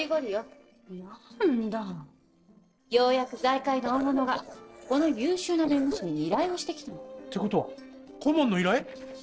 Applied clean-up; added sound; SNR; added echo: neural separator model SepFormer DNS4.